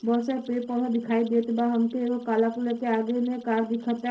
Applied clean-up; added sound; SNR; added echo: neural separator model SepFormer DNS4.